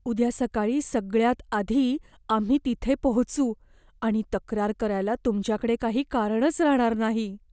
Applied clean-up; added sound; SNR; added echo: none; none; none; none.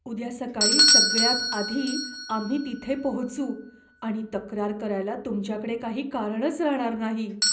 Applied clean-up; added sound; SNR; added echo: none; Bell / Doorbell; -2 dB; reverberation time 0.5 s.